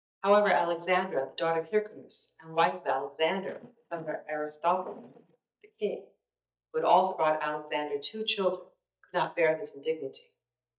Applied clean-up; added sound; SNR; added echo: neural mask model DeepFilterNet 3.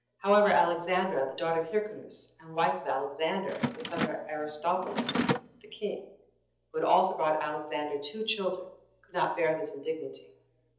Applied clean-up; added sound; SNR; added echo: none; Mechanisms; 5 dB; reverberation time 0.7 s.